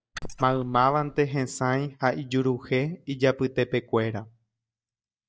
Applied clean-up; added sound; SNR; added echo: neural mask model DeepFilterNet 3.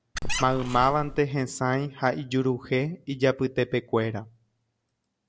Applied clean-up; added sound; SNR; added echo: none; Squeak; 4 dB; none.